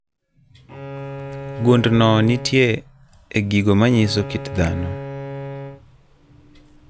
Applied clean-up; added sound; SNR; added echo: none; Bowed string instrument; 12 dB; none.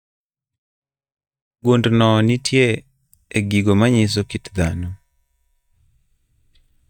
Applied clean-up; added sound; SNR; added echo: neural mask model DeepFilterNet 3.